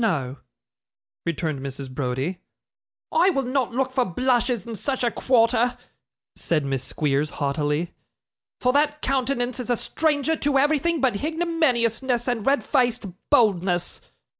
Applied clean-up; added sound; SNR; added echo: none; none; none; none.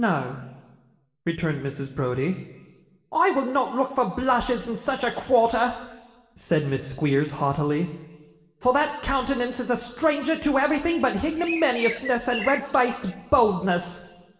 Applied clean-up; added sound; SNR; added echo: none; Bird; 10 dB; reverberation time 1.1 s.